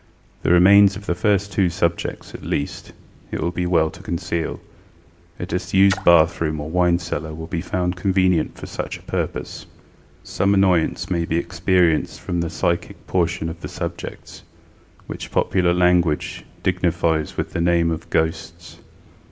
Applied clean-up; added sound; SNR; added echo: none; Splash, splatter; 14 dB; reverberation time 0.4 s.